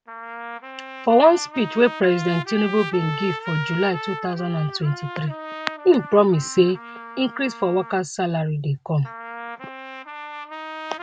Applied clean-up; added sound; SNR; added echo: none; Trumpet; 12 dB; none.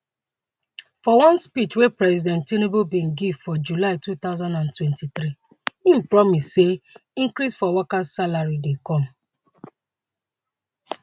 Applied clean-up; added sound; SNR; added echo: none; none; none; none.